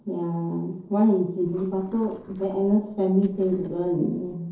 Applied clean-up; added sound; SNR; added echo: neural separator model SepFormer DNS4.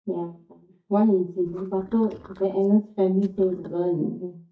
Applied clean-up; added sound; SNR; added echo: neural mask model DeepFilterNet 3.